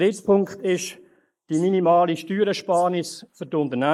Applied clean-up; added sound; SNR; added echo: neural mask model Resemble Enhance denoiser.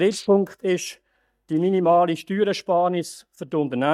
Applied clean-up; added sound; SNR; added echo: neural mask model DeepFilterNet 3.